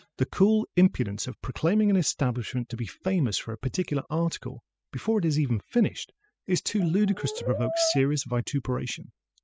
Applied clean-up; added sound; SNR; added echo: classical method spectral subtraction.